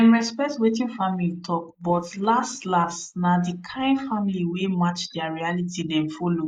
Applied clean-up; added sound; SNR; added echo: neural mask model Resemble Enhance denoiser.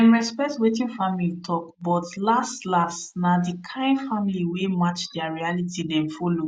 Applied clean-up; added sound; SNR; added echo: none; none; none; none.